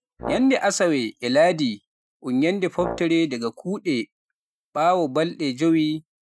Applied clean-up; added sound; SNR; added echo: classical method Wiener filter.